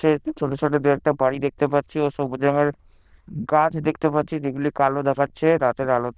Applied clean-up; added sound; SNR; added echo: neural diffusion model UNIVERSE++.